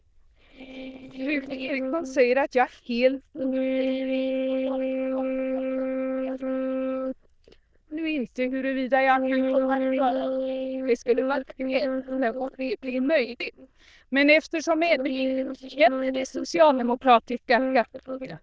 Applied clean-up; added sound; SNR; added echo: neural diffusion model UNIVERSE++.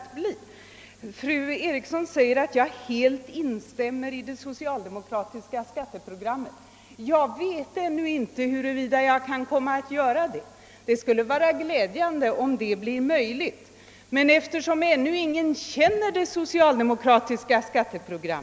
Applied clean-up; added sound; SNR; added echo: none; none; none; none.